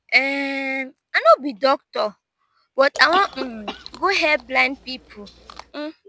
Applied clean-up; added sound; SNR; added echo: none; Chewing, mastication / Cough; 15 dB; none.